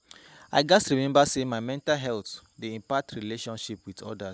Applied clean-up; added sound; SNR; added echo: none; none; none; none.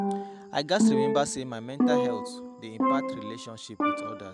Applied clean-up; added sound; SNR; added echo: none; Percussion; -5 dB; none.